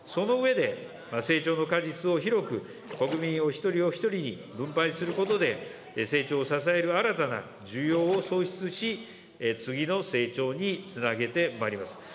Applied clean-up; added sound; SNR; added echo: none; Splash, splatter; 15 dB; none.